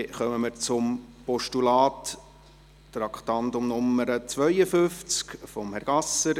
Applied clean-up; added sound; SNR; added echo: none; none; none; none.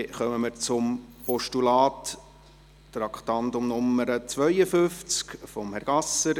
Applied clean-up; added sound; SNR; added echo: none; Keys jangling; 14 dB; none.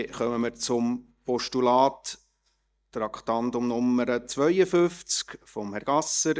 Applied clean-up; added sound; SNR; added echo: neural mask model DeepFilterNet 3.